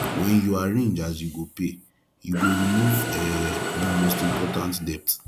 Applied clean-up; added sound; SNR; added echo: none; Mechanisms; 6 dB; none.